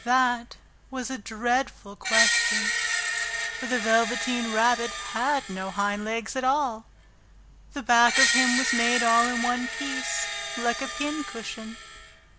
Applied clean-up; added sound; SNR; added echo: none; Screech; 2 dB; none.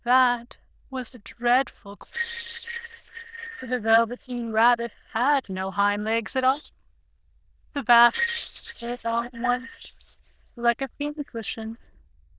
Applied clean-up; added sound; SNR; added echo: neural diffusion model UNIVERSE++.